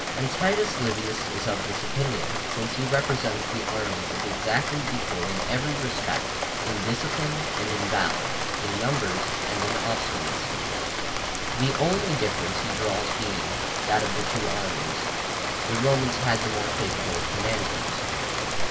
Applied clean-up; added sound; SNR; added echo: none; Rain; -1 dB; reverberation time 0.2 s.